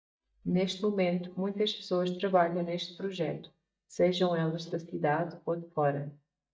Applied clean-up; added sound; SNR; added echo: neural mask model DeepFilterNet 3.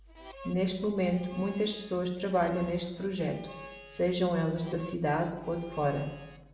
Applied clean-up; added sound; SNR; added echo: none; Harmonica; 18 dB; reverberation time 0.9 s.